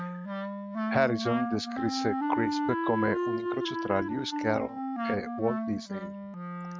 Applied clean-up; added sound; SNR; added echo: neural mask model RNNoise.